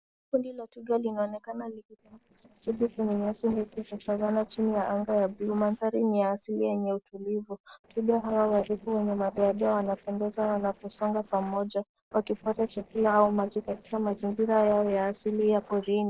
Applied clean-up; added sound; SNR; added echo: neural separator model SepFormer DNS4.